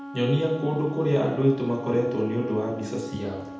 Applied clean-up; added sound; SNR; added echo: none; Wind instrument, woodwind instrument; 13 dB; reverberation time 0.8 s.